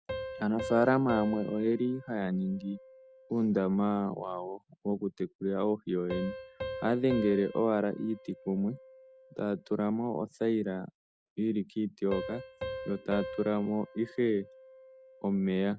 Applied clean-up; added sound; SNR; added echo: none; Piano; 13 dB; none.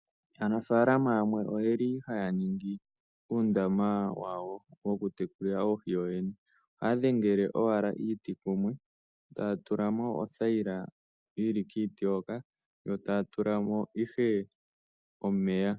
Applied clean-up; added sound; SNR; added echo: none; none; none; none.